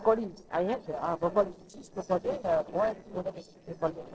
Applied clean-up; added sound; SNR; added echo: neural separator model SepFormer DNS4.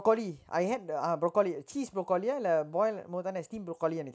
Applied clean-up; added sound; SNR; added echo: none; none; none; none.